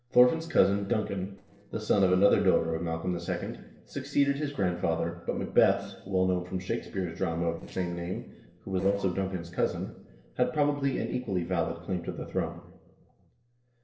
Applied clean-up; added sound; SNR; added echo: neural separator model SepFormer DNS4.